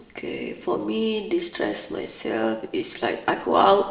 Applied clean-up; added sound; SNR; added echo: neural separator model SepFormer DNS4.